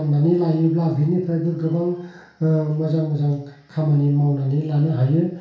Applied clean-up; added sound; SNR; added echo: none; none; none; reverberation time 0.6 s.